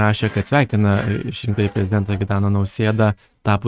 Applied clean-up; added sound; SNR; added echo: neural mask model RNNoise.